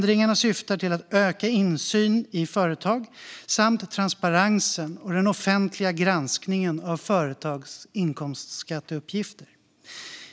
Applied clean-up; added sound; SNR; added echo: none; none; none; none.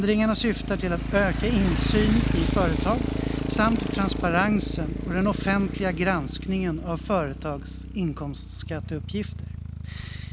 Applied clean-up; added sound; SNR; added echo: none; Motorcycle; 3 dB; none.